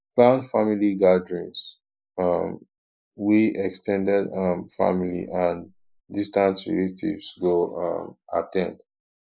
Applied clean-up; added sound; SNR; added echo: neural mask model Resemble Enhance denoiser.